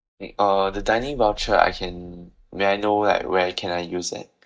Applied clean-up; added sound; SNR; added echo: neural mask model DeepFilterNet 3.